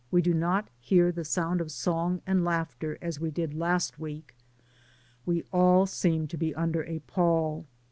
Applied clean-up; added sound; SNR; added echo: none; none; none; none.